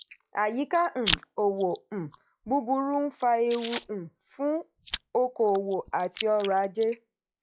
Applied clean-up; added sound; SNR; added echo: classical method log-MMSE.